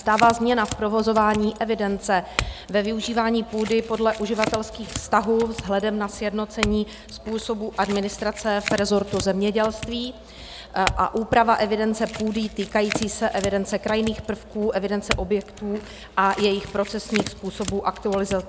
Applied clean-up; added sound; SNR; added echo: none; Chink, clink / Domestic sounds, home sounds; 11 dB; none.